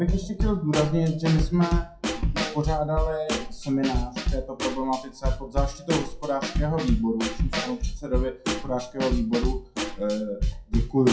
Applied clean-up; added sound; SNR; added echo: classical method WPE with log-MMSE.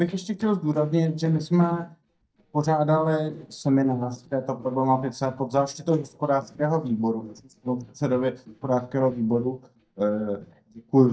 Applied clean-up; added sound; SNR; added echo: neural mask model DeepFilterNet 3.